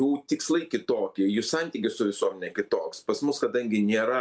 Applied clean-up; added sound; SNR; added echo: none; none; none; none.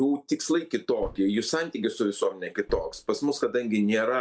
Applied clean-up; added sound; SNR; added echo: neural mask model DeepFilterNet 3.